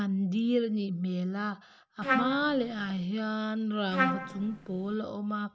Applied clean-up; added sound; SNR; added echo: none; Trumpet; 2 dB; none.